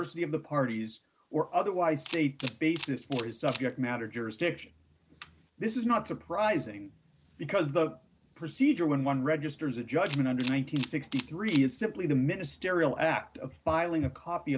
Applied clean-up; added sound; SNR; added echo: none; Camera; 6 dB; none.